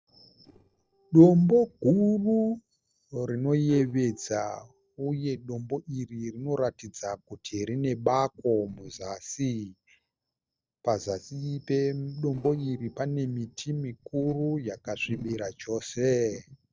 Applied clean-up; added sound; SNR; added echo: neural separator model SepFormer DNS4.